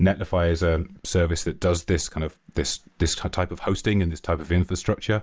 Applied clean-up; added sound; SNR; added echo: none; none; none; none.